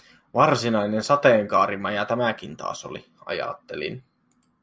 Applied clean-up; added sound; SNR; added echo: none; none; none; none.